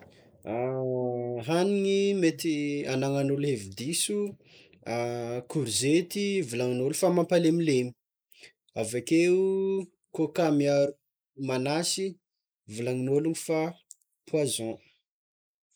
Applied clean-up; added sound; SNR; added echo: neural mask model Resemble Enhance denoiser.